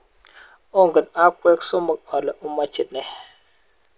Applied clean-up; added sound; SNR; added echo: none; none; none; none.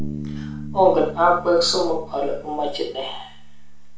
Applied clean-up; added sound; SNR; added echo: none; Bass guitar; 13 dB; reverberation time 0.4 s.